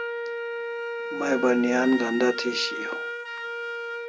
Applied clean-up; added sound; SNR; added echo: none; Wind instrument, woodwind instrument; 5 dB; none.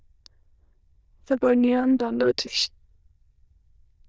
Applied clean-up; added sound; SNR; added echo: neural diffusion model UNIVERSE++.